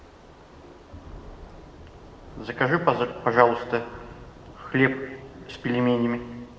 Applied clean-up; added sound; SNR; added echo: none; Thunder / Rain; 19 dB; reverberation time 1.7 s.